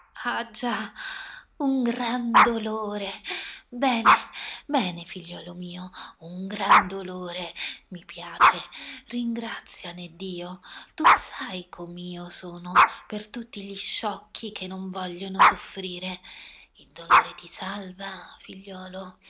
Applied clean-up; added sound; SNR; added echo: none; Dog; -4 dB; none.